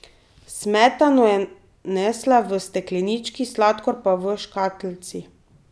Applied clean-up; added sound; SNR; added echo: none; none; none; none.